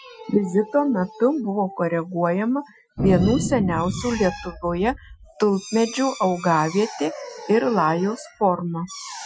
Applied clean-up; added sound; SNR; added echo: classical method Wiener filter.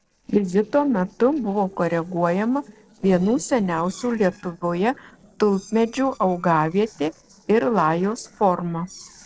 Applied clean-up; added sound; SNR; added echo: neural separator model SepFormer DNS4.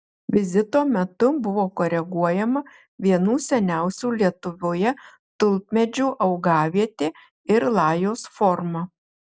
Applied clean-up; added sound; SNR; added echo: none; none; none; none.